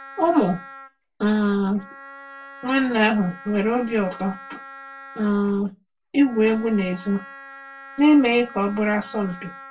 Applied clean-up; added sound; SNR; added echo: none; Wind instrument, woodwind instrument; 19 dB; reverberation time 0.2 s.